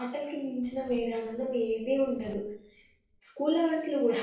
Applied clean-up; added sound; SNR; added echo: neural separator model SepFormer DNS4.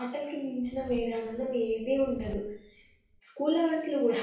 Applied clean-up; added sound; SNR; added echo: none; Zipper (clothing); 16 dB; reverberation time 0.7 s.